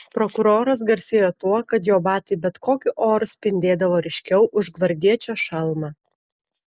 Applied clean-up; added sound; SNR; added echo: none; none; none; none.